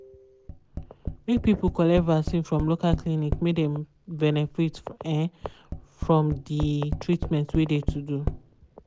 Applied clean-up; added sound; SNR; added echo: none; Tap; 9 dB; none.